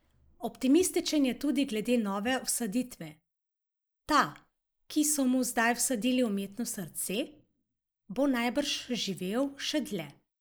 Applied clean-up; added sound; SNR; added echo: neural mask model Resemble Enhance denoiser.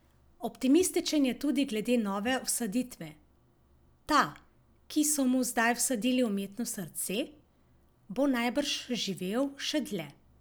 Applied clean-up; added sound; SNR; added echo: none; none; none; none.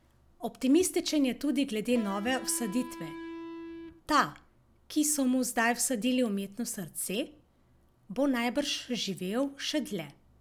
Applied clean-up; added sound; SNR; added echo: none; Electric guitar; 12 dB; none.